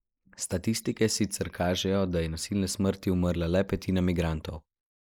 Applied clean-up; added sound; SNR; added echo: neural mask model Resemble Enhance denoiser.